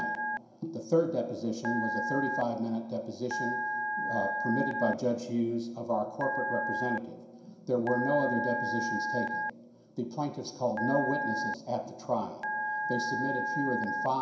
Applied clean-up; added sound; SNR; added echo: none; Telephone; 2 dB; reverberation time 0.5 s.